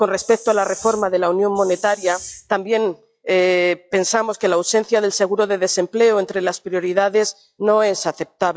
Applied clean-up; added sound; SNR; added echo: classical method log-MMSE.